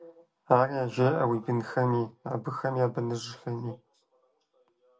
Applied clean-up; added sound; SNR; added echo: none; none; none; reverberation time 0.2 s.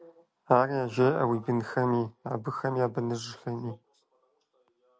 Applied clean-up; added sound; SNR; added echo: none; none; none; none.